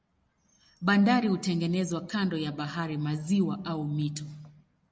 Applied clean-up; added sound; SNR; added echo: none; none; none; none.